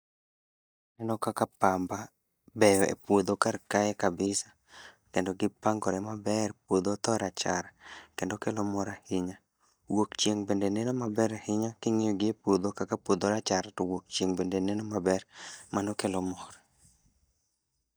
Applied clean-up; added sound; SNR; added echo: neural mask model DeepFilterNet 3.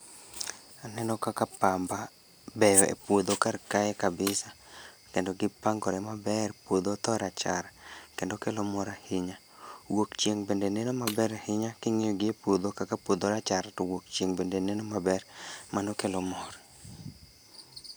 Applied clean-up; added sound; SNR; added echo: none; Shatter; 17 dB; none.